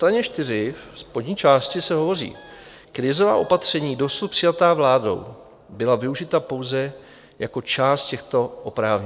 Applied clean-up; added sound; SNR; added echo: none; Squeak; 19 dB; none.